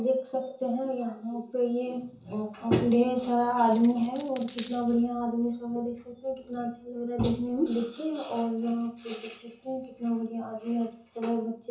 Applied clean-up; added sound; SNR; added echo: none; Coin (dropping); 9 dB; reverberation time 0.6 s.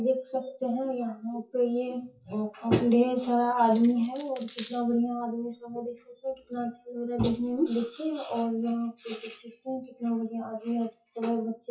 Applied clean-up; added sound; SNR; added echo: classical method WPE with log-MMSE.